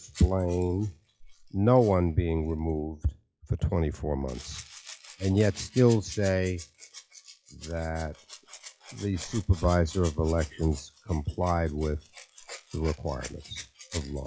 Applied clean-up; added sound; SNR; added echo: classical method log-MMSE.